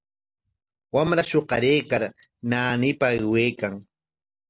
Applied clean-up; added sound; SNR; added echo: none; none; none; none.